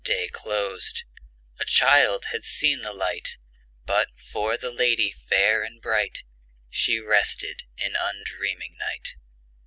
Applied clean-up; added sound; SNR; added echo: none; none; none; none.